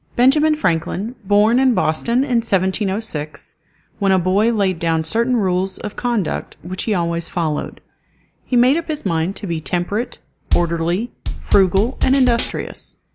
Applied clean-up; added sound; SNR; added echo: none; Bass drum / Snare drum / Drum kit; 1 dB; none.